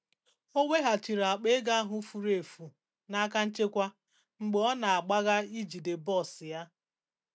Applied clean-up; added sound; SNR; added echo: none; none; none; none.